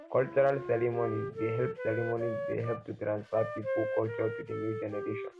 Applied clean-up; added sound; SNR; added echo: none; Wind instrument, woodwind instrument; 6 dB; none.